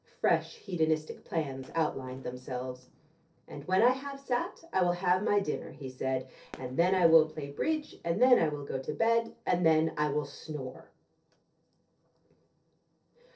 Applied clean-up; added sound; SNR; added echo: neural separator model SepFormer DNS4.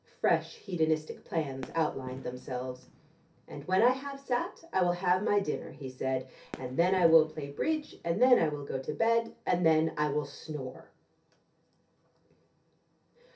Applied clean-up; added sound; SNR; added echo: none; Fireworks; 19 dB; reverberation time 0.3 s.